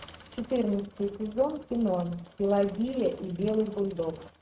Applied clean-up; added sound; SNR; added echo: neural mask model RNNoise.